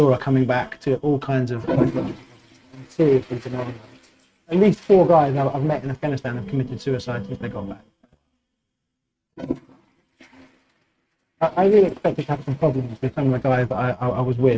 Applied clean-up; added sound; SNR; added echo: neural mask model RNNoise.